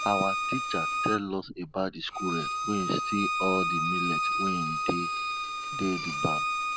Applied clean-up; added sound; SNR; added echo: none; Bowed string instrument; -2 dB; none.